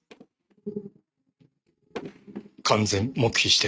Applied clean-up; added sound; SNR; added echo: neural mask model RNNoise.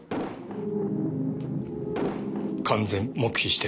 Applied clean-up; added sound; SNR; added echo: none; Explosion; 6 dB; none.